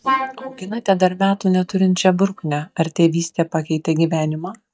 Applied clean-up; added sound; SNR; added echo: neural mask model DeepFilterNet 3.